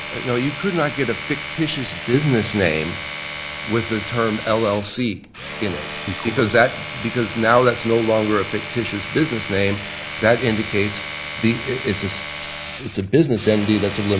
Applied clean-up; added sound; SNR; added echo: none; Domestic sounds, home sounds; 7 dB; none.